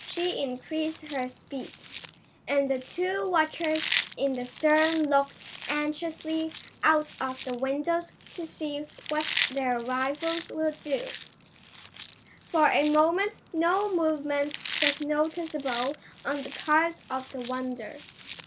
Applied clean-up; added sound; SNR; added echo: none; Chewing, mastication; 5 dB; none.